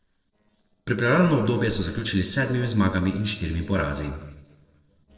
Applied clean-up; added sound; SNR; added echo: neural separator model SepFormer DNS4.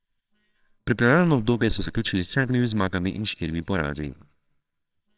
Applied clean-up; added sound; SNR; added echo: neural separator model SepFormer WHAMR!.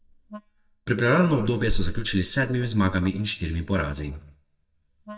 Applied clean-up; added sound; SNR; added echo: neural mask model DeepFilterNet 3.